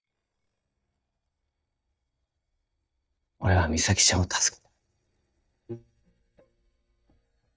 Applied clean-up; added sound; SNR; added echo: neural mask model DeepFilterNet 3.